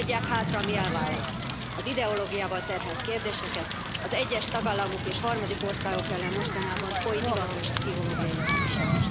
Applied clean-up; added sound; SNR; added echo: none; Boat, Water vehicle + Crackle; -2 dB; none.